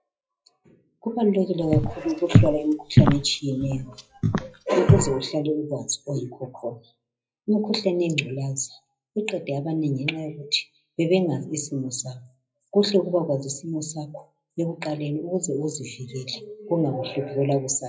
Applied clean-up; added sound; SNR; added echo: classical method WPE with log-MMSE.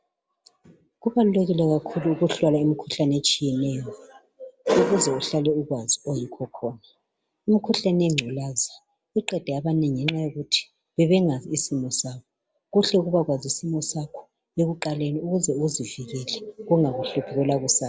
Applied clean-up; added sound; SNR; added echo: none; none; none; none.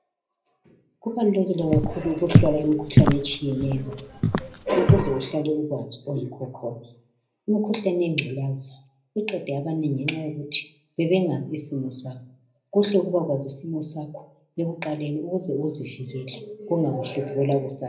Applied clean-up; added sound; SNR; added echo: none; Walk, footsteps; -4 dB; reverberation time 0.5 s.